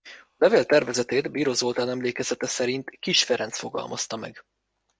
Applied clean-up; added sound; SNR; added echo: none; none; none; none.